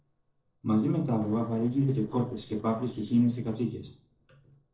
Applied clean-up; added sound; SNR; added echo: neural separator model SepFormer DNS4.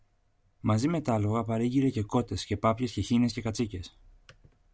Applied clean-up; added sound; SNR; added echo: none; none; none; none.